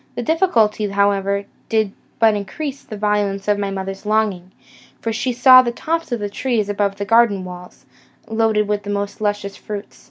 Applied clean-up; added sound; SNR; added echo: none; none; none; none.